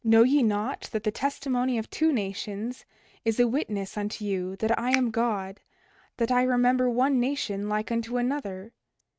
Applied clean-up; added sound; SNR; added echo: neural mask model RNNoise.